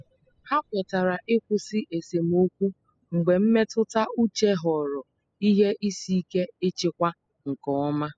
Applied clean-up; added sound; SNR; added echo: classical method spectral subtraction.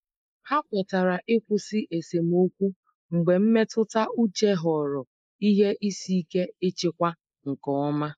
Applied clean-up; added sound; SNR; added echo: neural mask model Resemble Enhance denoiser.